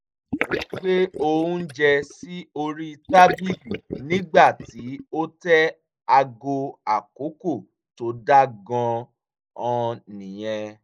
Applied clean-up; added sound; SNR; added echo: neural mask model Resemble Enhance denoiser.